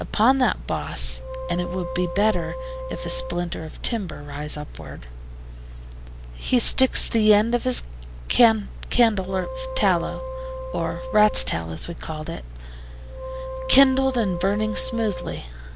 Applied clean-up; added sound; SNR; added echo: none; Wind instrument, woodwind instrument; 12 dB; none.